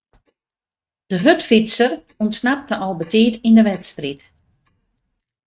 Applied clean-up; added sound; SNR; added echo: neural mask model RNNoise.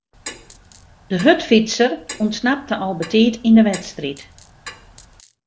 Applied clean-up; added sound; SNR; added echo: none; Clock + Coin (dropping); 20 dB; none.